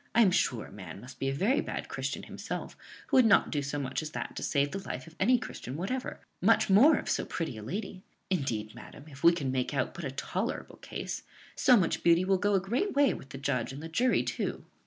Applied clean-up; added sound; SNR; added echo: none; none; none; none.